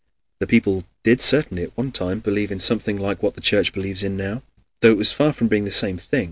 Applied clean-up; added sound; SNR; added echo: none; none; none; none.